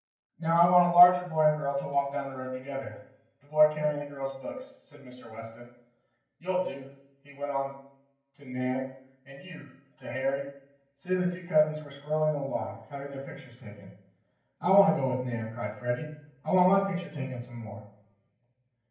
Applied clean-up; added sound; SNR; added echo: none; none; none; reverberation time 0.9 s.